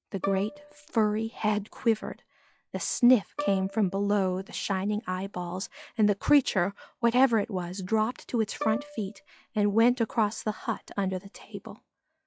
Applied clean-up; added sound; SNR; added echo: classical method log-MMSE.